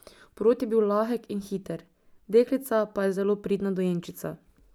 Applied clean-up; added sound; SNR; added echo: none; none; none; none.